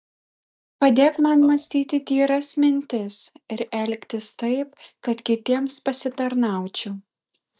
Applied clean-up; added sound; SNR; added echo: neural mask model DeepFilterNet 3.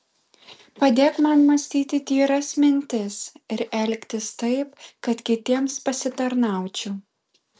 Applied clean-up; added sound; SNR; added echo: none; none; none; none.